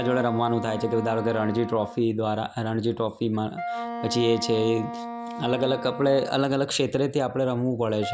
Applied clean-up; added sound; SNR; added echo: none; Wind instrument, woodwind instrument; 11 dB; none.